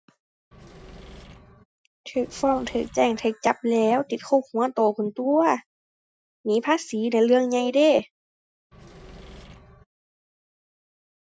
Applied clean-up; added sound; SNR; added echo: classical method Wiener filter.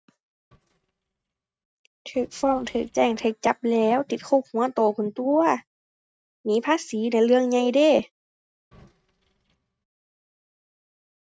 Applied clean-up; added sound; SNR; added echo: neural mask model RNNoise.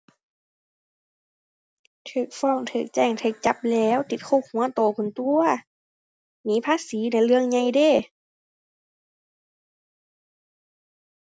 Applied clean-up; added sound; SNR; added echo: none; none; none; none.